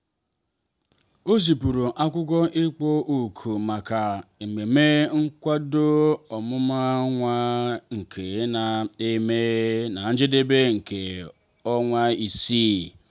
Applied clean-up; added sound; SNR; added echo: none; none; none; none.